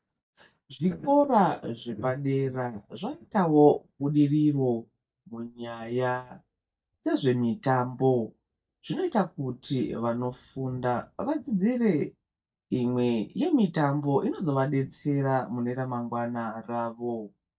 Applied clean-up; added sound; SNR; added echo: neural mask model DeepFilterNet 3.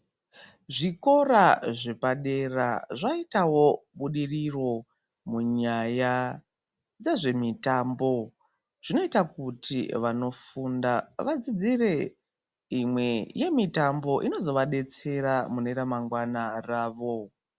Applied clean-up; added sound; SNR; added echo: none; none; none; none.